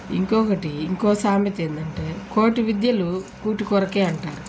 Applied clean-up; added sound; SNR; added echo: none; none; none; none.